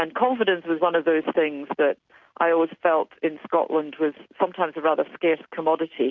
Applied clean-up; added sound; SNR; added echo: none; none; none; none.